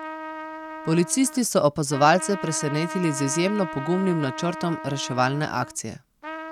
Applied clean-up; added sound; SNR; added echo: none; Trumpet; 11 dB; none.